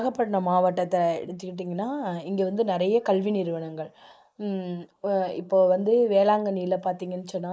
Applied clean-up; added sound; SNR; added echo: neural mask model Resemble Enhance denoiser.